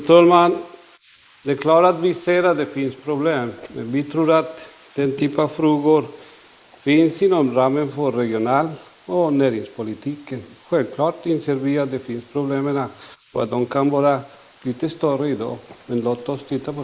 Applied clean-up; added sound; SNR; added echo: neural mask model Resemble Enhance denoiser.